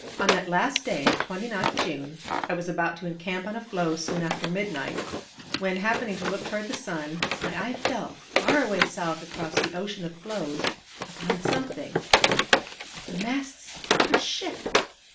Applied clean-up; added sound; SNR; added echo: none; Wood; -1 dB; reverberation time 0.3 s.